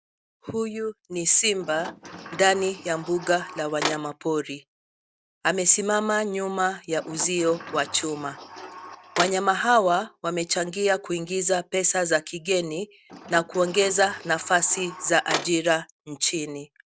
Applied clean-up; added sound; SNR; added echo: none; Sliding door; 11 dB; none.